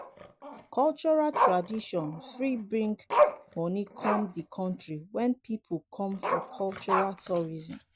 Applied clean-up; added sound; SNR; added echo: none; Growling; 2 dB; none.